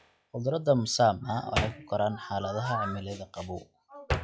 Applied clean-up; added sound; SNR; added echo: classical method log-MMSE.